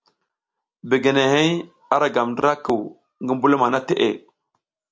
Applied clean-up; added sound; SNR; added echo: none; none; none; none.